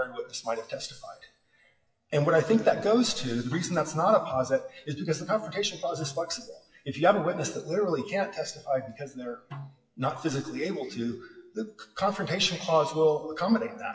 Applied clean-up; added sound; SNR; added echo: classical method WPE with log-MMSE.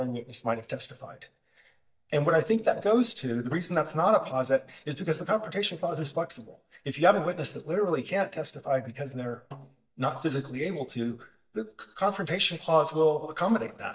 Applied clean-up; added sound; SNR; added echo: neural mask model DeepFilterNet 3.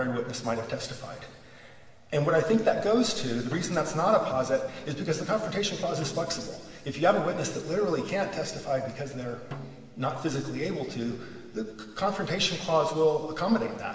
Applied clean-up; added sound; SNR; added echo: none; Snare drum; 20 dB; reverberation time 2.4 s.